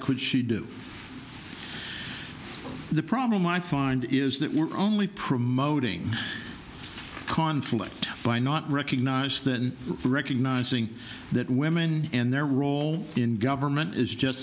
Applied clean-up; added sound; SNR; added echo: none; none; none; none.